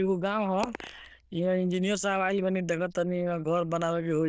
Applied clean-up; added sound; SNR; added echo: neural diffusion model UNIVERSE++.